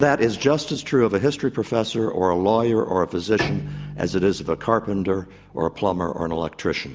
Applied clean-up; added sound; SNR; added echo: none; Bowed string instrument; 15 dB; none.